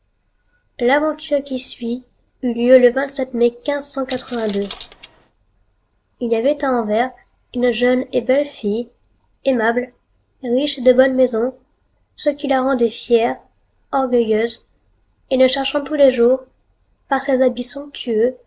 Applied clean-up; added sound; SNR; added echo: neural separator model SepFormer DNS4.